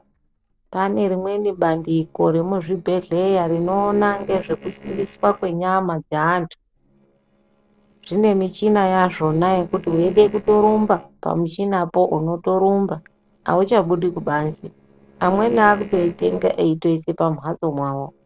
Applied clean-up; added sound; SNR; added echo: neural separator model SepFormer DNS4.